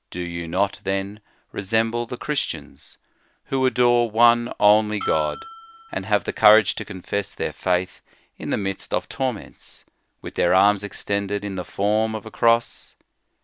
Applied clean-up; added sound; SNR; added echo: none; Bell; 12 dB; none.